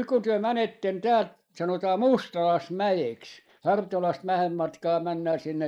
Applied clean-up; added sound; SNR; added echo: neural mask model Resemble Enhance denoiser.